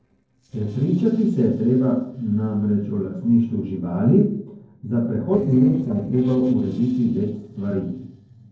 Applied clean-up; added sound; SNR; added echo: neural separator model SepFormer DNS4.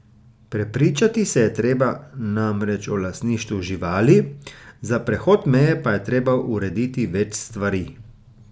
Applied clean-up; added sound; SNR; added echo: none; none; none; none.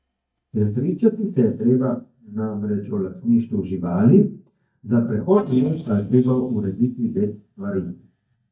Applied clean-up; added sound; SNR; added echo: neural mask model DeepFilterNet 3.